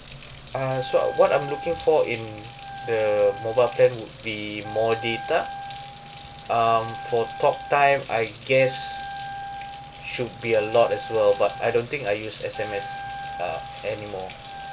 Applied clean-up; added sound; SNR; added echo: none; Wind instrument, woodwind instrument + Water tap, faucet; 10 dB; none.